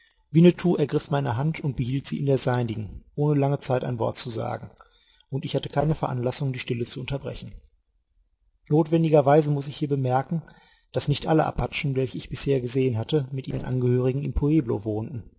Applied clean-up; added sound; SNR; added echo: neural separator model SepFormer DNS4.